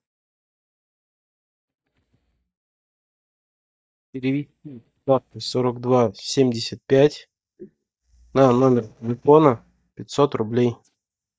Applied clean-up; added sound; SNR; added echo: neural mask model DeepFilterNet 3.